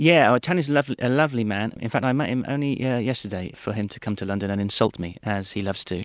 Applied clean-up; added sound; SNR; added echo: none; none; none; none.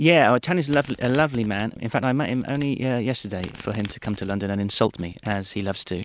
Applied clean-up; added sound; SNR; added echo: none; Domestic sounds, home sounds; 20 dB; none.